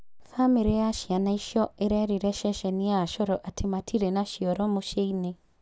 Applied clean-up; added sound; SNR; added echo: none; none; none; none.